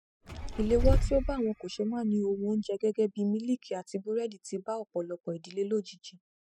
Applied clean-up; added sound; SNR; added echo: classical method spectral subtraction.